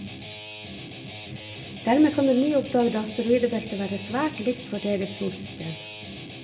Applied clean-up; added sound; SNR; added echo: none; Guitar; 12 dB; reverberation time 0.7 s.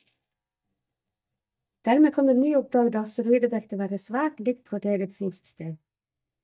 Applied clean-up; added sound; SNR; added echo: neural mask model DeepFilterNet 3.